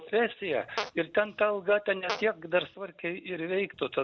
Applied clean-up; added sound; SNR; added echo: none; Fart; 11 dB; none.